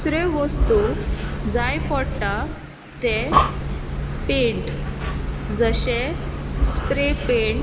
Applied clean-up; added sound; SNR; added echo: none; Breathing; -1 dB; none.